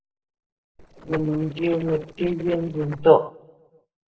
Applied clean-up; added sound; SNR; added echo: neural separator model SepFormer DNS4.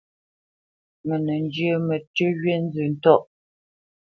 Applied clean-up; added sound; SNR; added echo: none; none; none; none.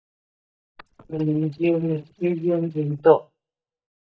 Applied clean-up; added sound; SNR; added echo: neural mask model DeepFilterNet 3.